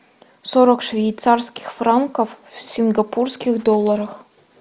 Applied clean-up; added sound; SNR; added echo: none; none; none; none.